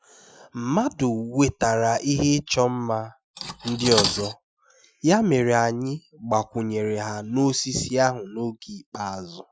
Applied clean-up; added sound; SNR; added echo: classical method Wiener filter.